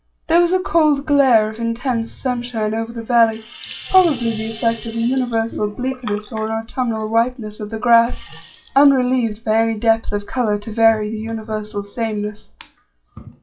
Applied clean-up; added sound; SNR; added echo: classical method WPE with log-MMSE.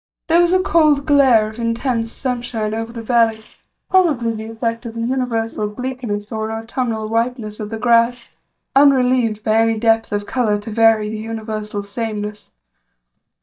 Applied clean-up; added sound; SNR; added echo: neural mask model DeepFilterNet 3.